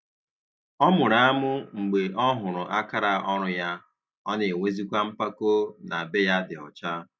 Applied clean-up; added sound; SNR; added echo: none; none; none; none.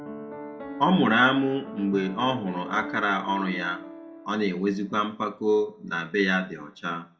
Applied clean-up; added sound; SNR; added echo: none; Piano; 15 dB; reverberation time 0.3 s.